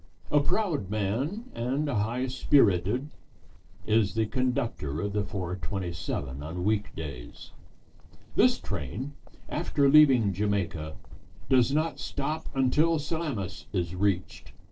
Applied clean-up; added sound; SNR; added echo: neural separator model SepFormer DNS4.